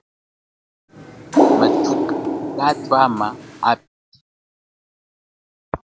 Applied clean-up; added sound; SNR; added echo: none; Water; -4 dB; none.